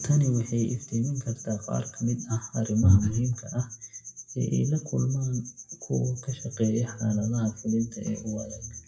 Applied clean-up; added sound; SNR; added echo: classical method WPE with log-MMSE.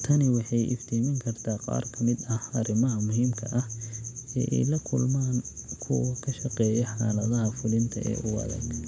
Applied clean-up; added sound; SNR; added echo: none; none; none; none.